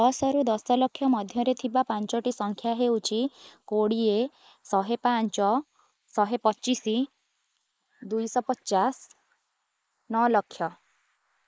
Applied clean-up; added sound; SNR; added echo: neural mask model Resemble Enhance denoiser.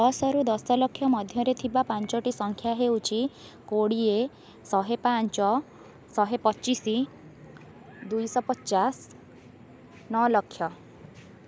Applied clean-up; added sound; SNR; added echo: none; none; none; none.